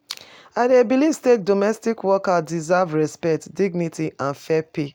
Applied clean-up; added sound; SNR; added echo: none; none; none; none.